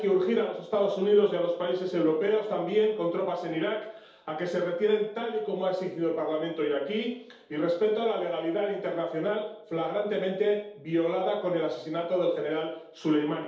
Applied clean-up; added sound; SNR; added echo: none; none; none; reverberation time 0.8 s.